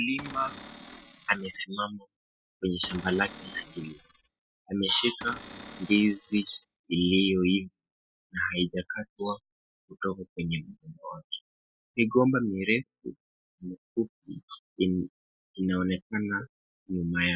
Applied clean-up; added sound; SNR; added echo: classical method spectral subtraction.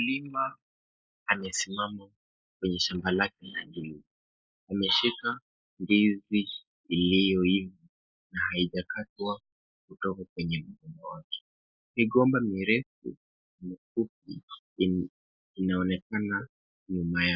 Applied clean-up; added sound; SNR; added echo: neural mask model Resemble Enhance denoiser.